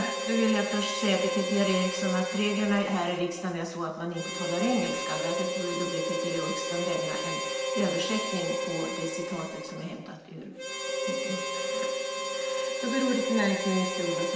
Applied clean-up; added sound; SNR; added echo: none; Harmonica; 1 dB; reverberation time 1.0 s.